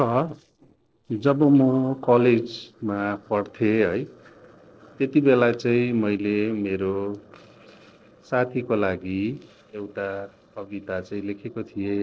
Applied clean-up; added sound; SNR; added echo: neural separator model SepFormer DNS4.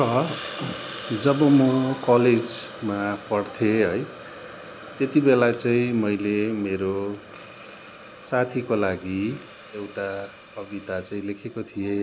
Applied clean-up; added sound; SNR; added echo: none; Hiss; 16 dB; none.